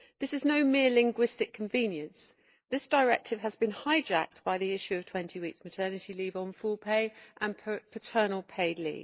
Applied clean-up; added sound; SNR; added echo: neural mask model Resemble Enhance denoiser.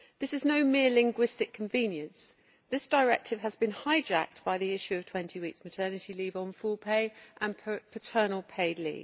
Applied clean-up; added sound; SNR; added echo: none; none; none; none.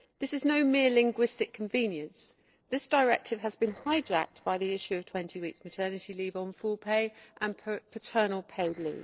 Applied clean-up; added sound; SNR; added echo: neural separator model SepFormer DNS4.